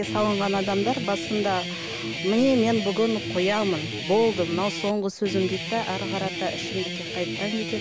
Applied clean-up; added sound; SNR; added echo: none; Guitar; 6 dB; none.